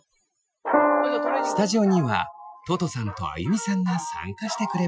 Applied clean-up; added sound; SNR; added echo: classical method Wiener filter.